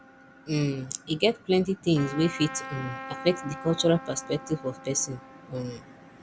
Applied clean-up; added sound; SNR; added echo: none; Trumpet; 15 dB; none.